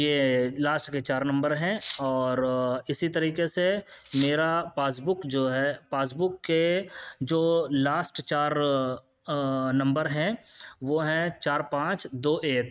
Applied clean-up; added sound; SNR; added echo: neural mask model RNNoise.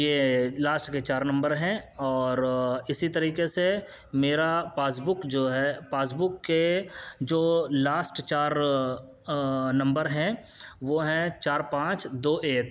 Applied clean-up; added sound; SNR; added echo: none; none; none; none.